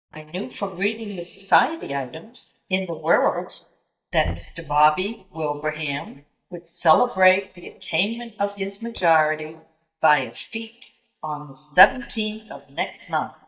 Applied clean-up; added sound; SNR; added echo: neural mask model DeepFilterNet 3.